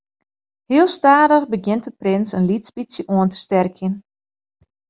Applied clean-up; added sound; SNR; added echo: none; none; none; none.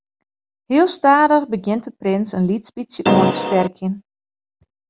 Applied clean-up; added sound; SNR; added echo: none; Keyboard (musical); -2 dB; none.